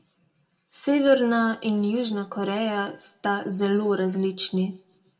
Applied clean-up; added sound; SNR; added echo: none; none; none; reverberation time 0.5 s.